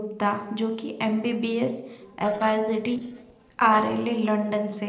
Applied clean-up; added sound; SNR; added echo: neural separator model SepFormer DNS4.